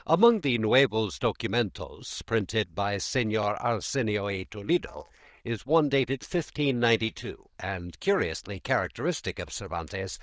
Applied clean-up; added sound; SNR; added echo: neural diffusion model UNIVERSE++.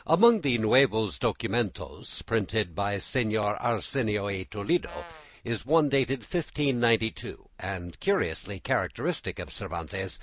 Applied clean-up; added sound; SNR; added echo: none; Brass instrument; 19 dB; none.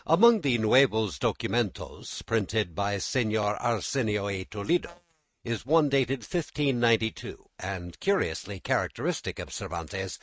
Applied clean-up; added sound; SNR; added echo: neural mask model RNNoise.